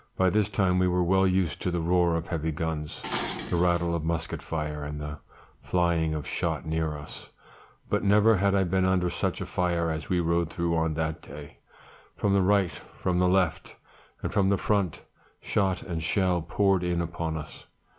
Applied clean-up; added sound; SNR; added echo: none; Dishes, pots, and pans; 11 dB; none.